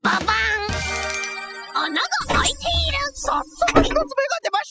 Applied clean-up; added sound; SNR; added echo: classical method spectral subtraction.